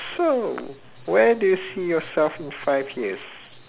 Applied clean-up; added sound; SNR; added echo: none; none; none; none.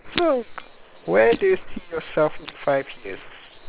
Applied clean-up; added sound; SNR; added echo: neural separator model SepFormer WHAM!.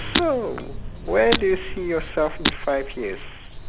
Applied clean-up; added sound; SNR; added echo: none; Aircraft + Shatter; 4 dB; none.